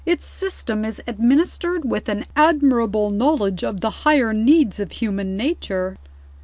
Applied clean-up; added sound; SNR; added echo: none; none; none; none.